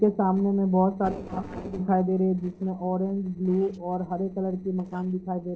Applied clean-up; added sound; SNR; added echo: neural separator model SepFormer DNS4.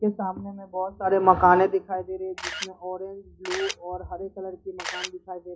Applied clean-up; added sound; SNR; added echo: classical method WPE with log-MMSE.